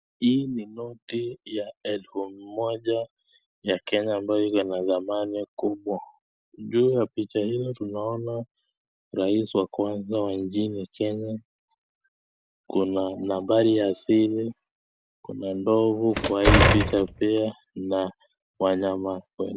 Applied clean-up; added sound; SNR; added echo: none; Door; -5 dB; none.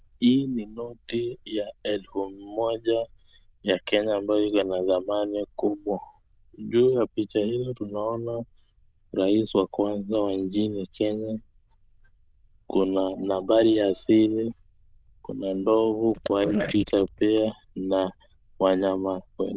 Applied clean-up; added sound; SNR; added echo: neural diffusion model UNIVERSE++.